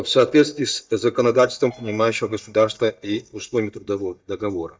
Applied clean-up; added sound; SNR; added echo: neural mask model DeepFilterNet 3.